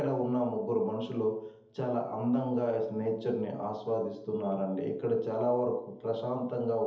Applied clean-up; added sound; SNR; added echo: none; none; none; reverberation time 0.8 s.